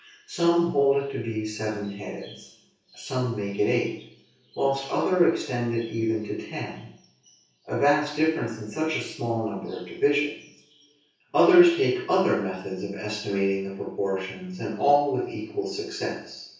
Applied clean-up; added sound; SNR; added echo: none; none; none; reverberation time 0.6 s.